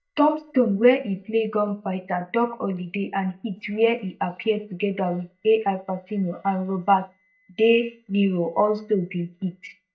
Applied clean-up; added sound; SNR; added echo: neural mask model DeepFilterNet 3.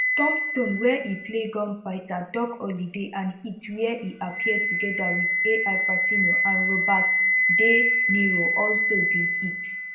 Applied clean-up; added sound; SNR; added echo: none; Wind instrument, woodwind instrument; -4 dB; reverberation time 0.6 s.